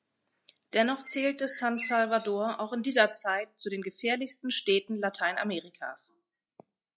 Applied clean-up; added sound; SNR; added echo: classical method log-MMSE.